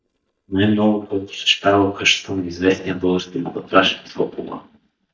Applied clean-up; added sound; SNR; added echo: neural mask model DeepFilterNet 3.